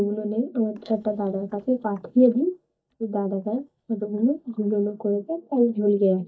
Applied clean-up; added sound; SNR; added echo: neural mask model DeepFilterNet 3.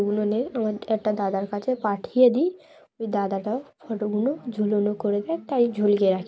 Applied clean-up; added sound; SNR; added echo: none; none; none; none.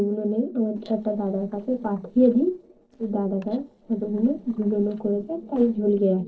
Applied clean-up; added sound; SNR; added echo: neural separator model SepFormer DNS4.